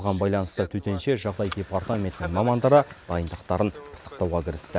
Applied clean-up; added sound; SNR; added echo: none; none; none; none.